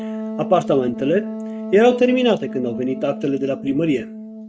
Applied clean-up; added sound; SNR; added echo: neural mask model RNNoise.